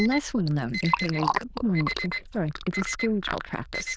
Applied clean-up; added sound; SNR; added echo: neural diffusion model UNIVERSE++.